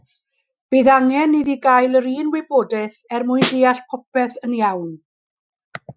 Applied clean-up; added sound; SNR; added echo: classical method Wiener filter.